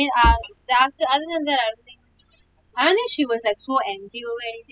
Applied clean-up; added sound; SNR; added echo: classical method spectral subtraction.